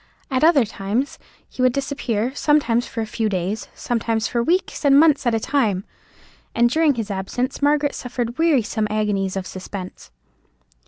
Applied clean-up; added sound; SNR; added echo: none; none; none; none.